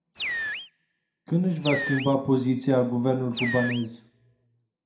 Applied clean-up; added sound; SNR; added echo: none; Animal; 8 dB; reverberation time 0.4 s.